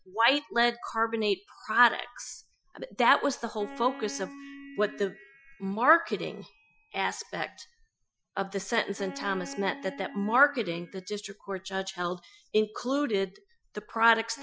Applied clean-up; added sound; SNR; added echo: classical method Wiener filter.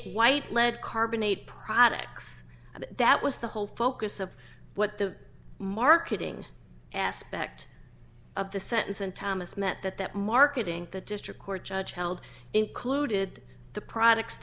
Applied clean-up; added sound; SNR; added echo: none; none; none; none.